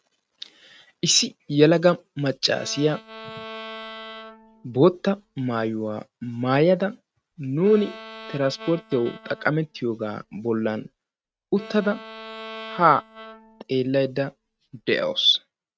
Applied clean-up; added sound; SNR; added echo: neural mask model RNNoise.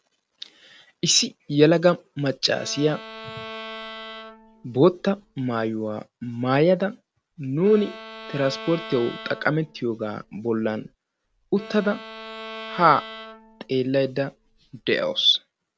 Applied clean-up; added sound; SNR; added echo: none; Bowed string instrument; 16 dB; none.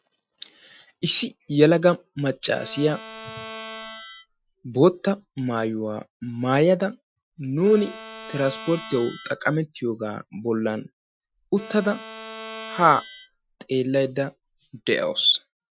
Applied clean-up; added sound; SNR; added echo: classical method Wiener filter.